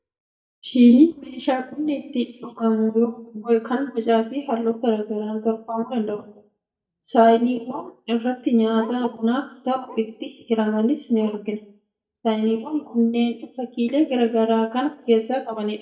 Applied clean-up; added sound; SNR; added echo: neural mask model DeepFilterNet 3.